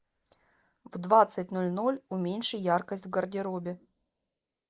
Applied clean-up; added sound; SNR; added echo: neural mask model Resemble Enhance denoiser.